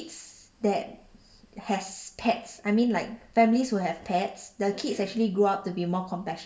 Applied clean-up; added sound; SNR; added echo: none; none; none; none.